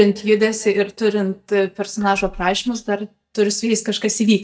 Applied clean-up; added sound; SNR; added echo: neural mask model DeepFilterNet 3.